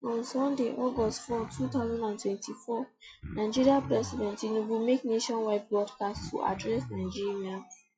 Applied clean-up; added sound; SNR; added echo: classical method log-MMSE.